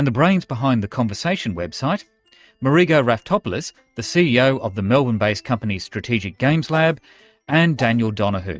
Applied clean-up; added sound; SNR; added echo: neural mask model RNNoise.